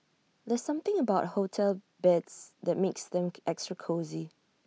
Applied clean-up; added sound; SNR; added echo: none; none; none; none.